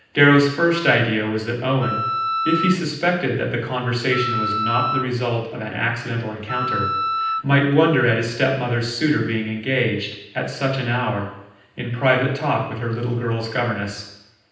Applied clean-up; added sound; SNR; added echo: none; Wind instrument, woodwind instrument; 3 dB; reverberation time 0.9 s.